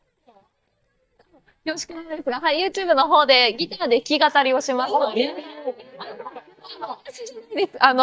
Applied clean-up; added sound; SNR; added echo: neural mask model DeepFilterNet 3.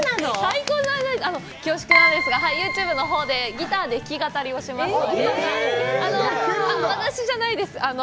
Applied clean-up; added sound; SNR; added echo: none; Keyboard (musical); 0 dB; none.